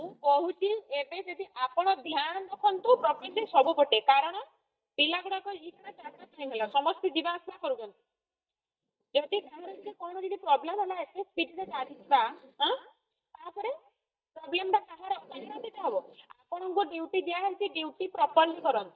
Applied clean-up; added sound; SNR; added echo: neural mask model DeepFilterNet 3.